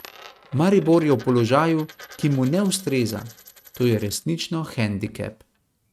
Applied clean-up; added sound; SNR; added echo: neural mask model RNNoise.